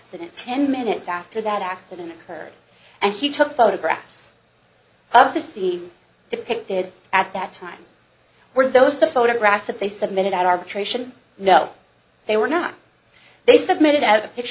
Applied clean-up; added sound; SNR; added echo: none; none; none; none.